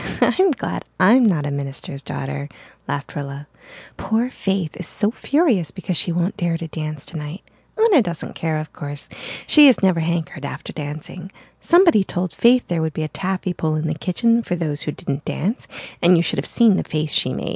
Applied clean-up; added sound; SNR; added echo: none; none; none; none.